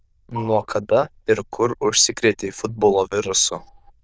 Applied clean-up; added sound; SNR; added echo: neural diffusion model UNIVERSE++.